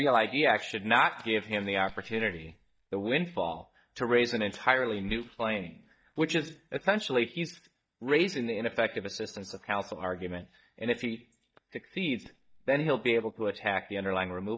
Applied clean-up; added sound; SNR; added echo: neural mask model DeepFilterNet 3.